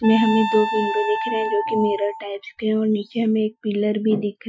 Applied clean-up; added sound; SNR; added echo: classical method Wiener filter.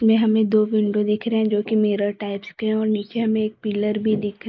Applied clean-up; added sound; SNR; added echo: neural mask model Resemble Enhance denoiser.